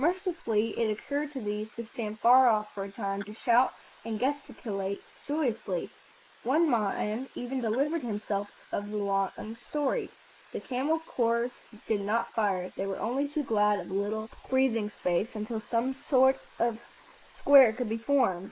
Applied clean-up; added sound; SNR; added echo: neural mask model Resemble Enhance denoiser.